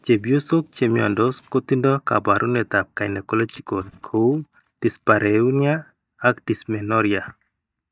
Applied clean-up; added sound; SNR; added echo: neural mask model DeepFilterNet 3.